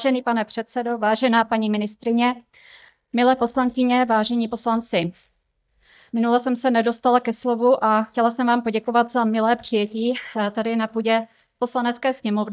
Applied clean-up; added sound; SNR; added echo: neural mask model DeepFilterNet 3.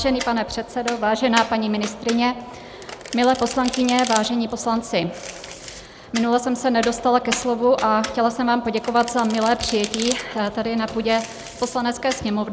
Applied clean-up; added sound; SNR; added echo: none; Domestic sounds, home sounds; 13 dB; none.